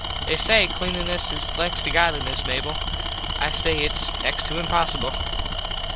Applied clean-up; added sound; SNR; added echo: none; Tools; 2 dB; none.